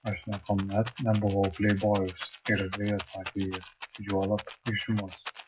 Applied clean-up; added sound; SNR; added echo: classical method WPE with log-MMSE.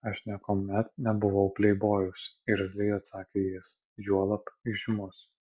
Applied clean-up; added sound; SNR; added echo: none; none; none; none.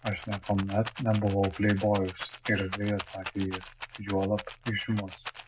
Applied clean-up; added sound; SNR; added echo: none; Rattle; 13 dB; reverberation time 0.3 s.